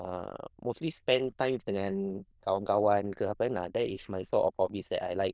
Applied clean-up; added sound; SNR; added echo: neural diffusion model UNIVERSE++.